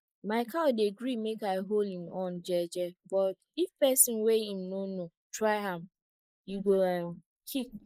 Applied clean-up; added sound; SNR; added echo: neural mask model Resemble Enhance denoiser.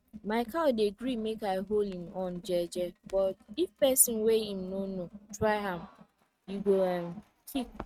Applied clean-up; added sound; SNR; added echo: neural mask model RNNoise.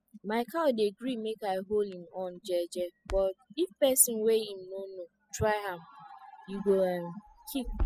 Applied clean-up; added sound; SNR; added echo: classical method spectral subtraction.